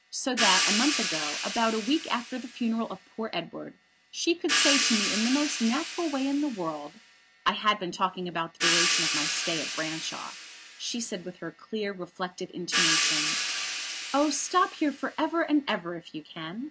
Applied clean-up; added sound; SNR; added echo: none; Crash cymbal / Hi-hat; 1 dB; none.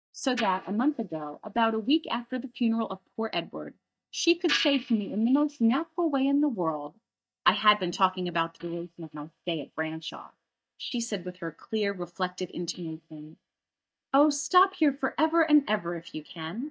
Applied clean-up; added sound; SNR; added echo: neural mask model DeepFilterNet 3.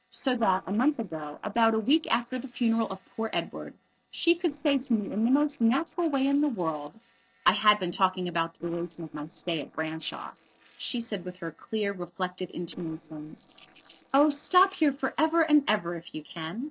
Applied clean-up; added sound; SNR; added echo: neural separator model SepFormer DNS4.